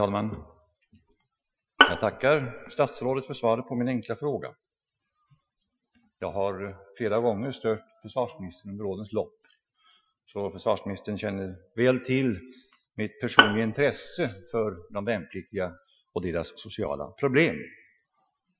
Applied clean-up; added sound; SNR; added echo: classical method Wiener filter.